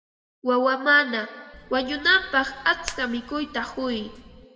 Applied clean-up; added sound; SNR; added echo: none; Hands; 19 dB; reverberation time 1.4 s.